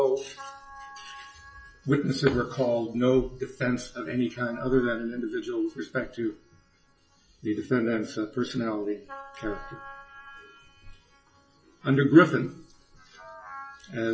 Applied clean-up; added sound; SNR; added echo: classical method WPE with log-MMSE.